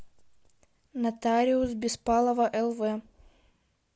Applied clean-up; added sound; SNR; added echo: none; none; none; none.